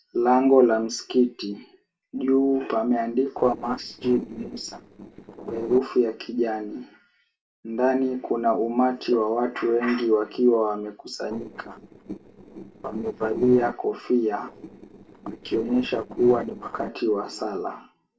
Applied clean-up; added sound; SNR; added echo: neural separator model SepFormer DNS4.